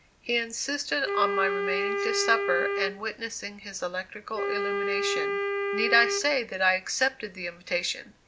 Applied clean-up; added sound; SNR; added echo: none; Wind instrument, woodwind instrument; 1 dB; none.